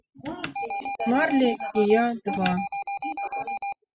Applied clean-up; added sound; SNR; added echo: classical method spectral subtraction.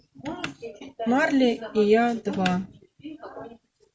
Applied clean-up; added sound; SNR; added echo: none; none; none; none.